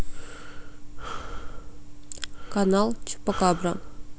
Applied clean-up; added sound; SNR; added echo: none; Breathing; 6 dB; none.